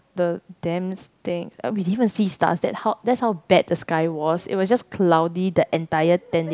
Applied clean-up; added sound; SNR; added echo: none; none; none; none.